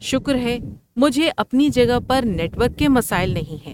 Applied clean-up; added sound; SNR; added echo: neural mask model RNNoise.